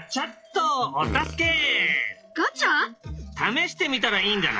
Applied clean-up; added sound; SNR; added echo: classical method log-MMSE.